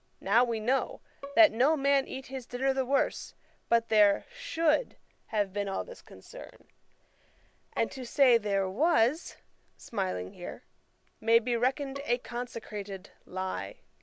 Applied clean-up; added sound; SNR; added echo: none; Bowed string instrument; 19 dB; none.